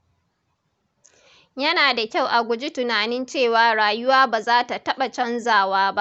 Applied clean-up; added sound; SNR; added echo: none; none; none; none.